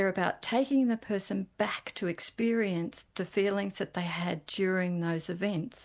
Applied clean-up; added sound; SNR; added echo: none; none; none; none.